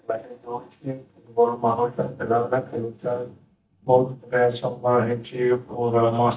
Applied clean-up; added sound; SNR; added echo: neural mask model DeepFilterNet 3.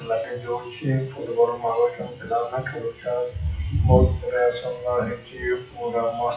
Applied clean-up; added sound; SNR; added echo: classical method WPE with log-MMSE.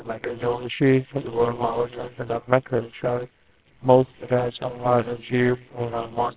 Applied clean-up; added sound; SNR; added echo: neural separator model SepFormer WHAMR!.